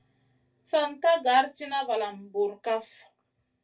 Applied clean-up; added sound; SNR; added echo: none; none; none; reverberation time 0.2 s.